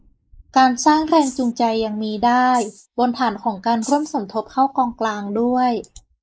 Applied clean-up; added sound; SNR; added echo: neural mask model Resemble Enhance denoiser.